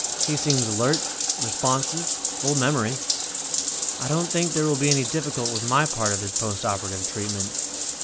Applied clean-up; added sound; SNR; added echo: none; Bathtub (filling or washing); 0 dB; none.